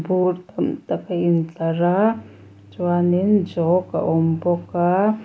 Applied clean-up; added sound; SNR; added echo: none; none; none; none.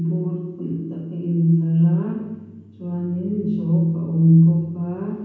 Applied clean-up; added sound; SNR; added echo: none; none; none; reverberation time 1.2 s.